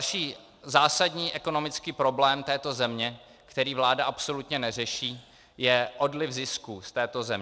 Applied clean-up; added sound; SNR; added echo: none; none; none; none.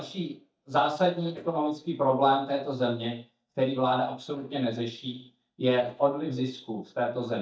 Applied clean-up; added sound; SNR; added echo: neural mask model DeepFilterNet 3.